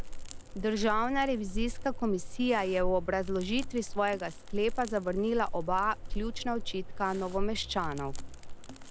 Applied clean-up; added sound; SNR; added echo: none; Crackle; 4 dB; none.